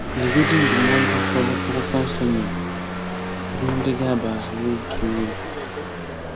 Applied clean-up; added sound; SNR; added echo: none; Motor vehicle (road) / Engine; 0 dB; none.